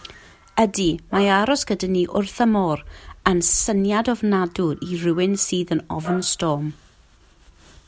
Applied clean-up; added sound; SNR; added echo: none; none; none; none.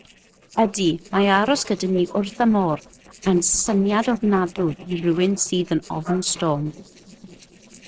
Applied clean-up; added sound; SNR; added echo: neural separator model SepFormer DNS4.